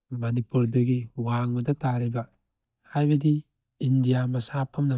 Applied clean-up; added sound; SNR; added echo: neural mask model DeepFilterNet 3.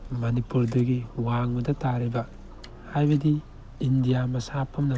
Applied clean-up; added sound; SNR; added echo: none; Idling / Engine starting / Door / Car; 18 dB; none.